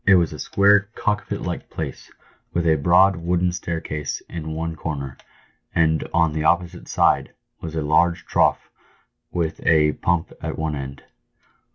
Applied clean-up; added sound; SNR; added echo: none; none; none; none.